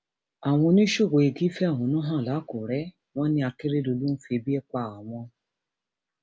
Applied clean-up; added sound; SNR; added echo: none; none; none; none.